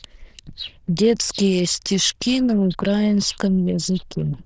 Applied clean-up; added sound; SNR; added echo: neural diffusion model UNIVERSE++.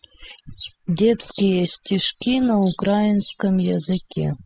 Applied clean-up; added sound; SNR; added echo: classical method spectral subtraction.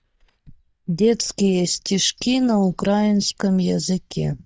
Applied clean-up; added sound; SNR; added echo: neural mask model DeepFilterNet 3.